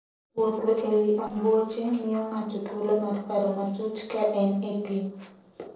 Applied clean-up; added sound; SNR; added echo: neural separator model SepFormer DNS4.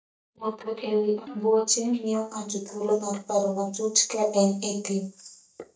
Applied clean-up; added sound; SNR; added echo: neural mask model DeepFilterNet 3.